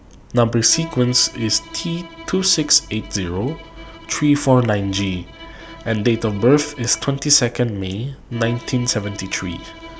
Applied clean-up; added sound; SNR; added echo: none; Bowed string instrument; 19 dB; none.